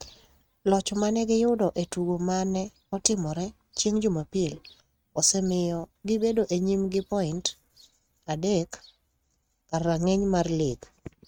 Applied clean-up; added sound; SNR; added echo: neural mask model RNNoise.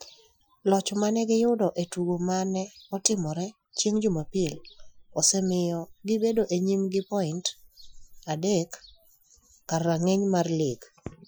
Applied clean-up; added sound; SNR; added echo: classical method Wiener filter.